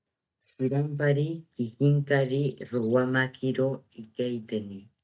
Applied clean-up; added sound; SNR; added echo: neural mask model DeepFilterNet 3.